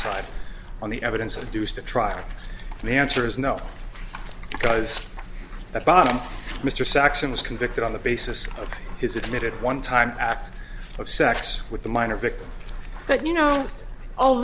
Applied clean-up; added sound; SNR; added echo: none; none; none; none.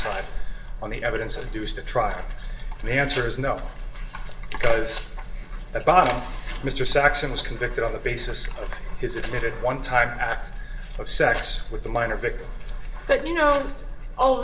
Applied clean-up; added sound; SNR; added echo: none; none; none; reverberation time 0.7 s.